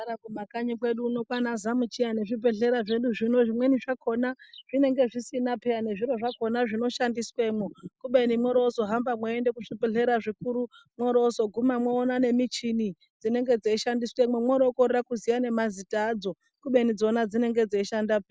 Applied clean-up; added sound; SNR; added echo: none; none; none; none.